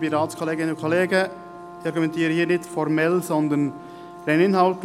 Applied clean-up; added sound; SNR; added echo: none; Brass instrument; 18 dB; none.